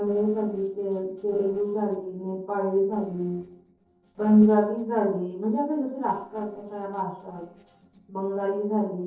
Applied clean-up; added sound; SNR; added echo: neural separator model SepFormer DNS4.